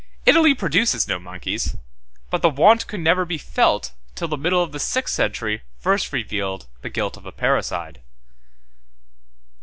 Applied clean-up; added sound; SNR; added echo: none; none; none; none.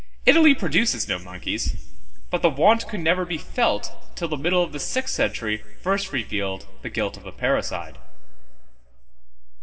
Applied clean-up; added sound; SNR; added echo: none; none; none; reverberation time 1.6 s.